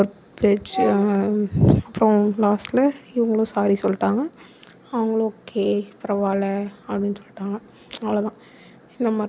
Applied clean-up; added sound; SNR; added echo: none; none; none; none.